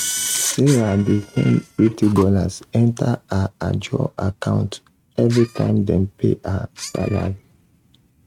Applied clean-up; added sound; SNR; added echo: neural mask model RNNoise.